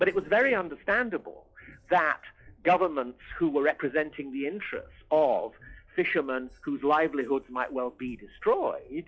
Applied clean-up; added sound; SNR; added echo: classical method log-MMSE.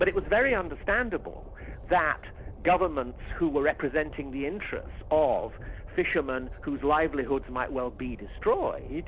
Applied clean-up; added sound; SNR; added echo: none; Train; 13 dB; none.